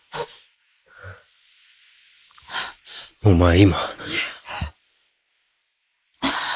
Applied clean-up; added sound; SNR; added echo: neural mask model Resemble Enhance denoiser.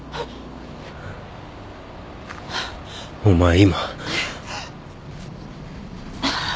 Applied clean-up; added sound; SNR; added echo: none; none; none; none.